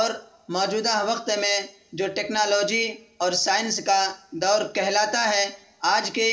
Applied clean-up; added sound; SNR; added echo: none; none; none; reverberation time 0.5 s.